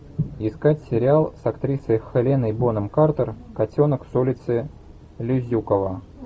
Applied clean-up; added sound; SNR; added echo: none; none; none; none.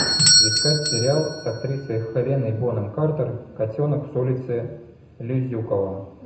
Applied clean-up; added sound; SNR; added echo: none; Bell / Doorbell; 1 dB; reverberation time 0.8 s.